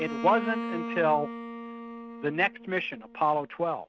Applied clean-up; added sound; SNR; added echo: neural mask model RNNoise.